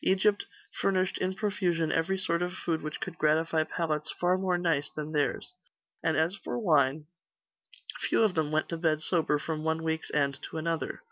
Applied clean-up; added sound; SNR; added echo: none; none; none; none.